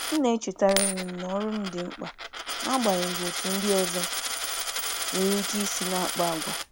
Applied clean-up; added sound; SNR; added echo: none; Coin (dropping); 3 dB; none.